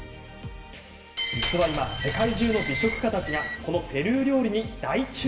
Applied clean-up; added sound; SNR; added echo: none; Glass; 6 dB; reverberation time 1.6 s.